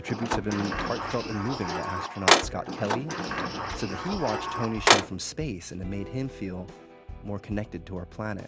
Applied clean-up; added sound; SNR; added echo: none; Sliding door; -5 dB; none.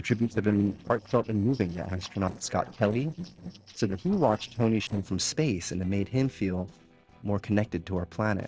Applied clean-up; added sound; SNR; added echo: neural separator model SepFormer DNS4.